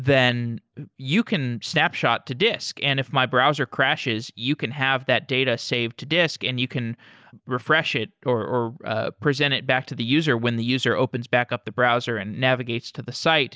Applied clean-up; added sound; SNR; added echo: none; none; none; none.